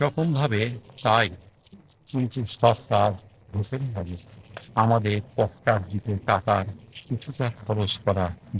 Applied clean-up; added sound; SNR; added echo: neural separator model SepFormer DNS4.